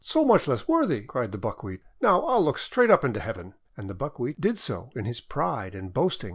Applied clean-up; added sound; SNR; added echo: none; none; none; none.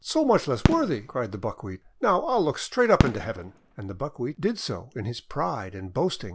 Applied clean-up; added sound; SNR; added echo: none; Fireworks; 3 dB; none.